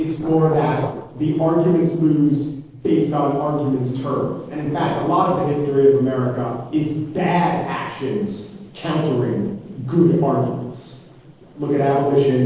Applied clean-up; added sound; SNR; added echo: neural separator model SepFormer DNS4.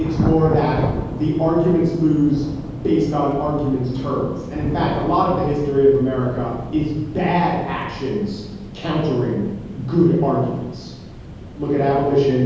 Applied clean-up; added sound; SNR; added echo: none; Thunder / Rain; 9 dB; reverberation time 1.3 s.